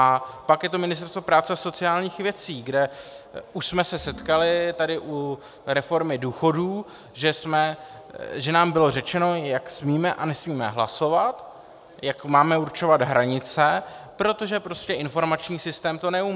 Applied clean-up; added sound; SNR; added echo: none; Organ; 20 dB; none.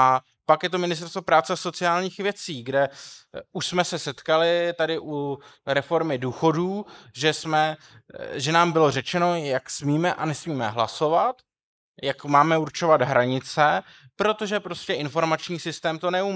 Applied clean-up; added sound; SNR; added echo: neural mask model Resemble Enhance denoiser.